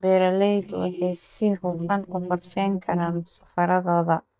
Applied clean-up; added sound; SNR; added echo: neural mask model DeepFilterNet 3.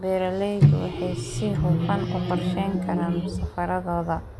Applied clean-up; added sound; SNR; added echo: none; Microwave oven; -4 dB; none.